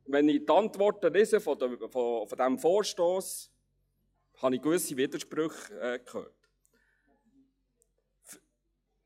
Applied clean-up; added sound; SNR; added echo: classical method log-MMSE.